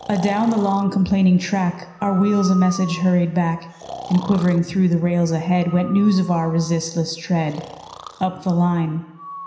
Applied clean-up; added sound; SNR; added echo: none; Breathing; 18 dB; reverberation time 0.9 s.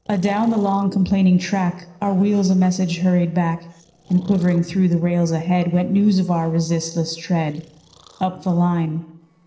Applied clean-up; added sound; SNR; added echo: neural separator model SepFormer DNS4.